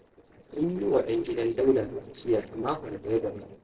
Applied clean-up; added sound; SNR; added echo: neural separator model SepFormer DNS4.